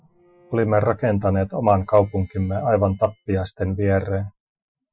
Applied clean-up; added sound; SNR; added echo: classical method Wiener filter.